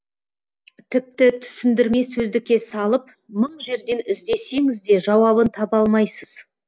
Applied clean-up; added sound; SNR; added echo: none; none; none; none.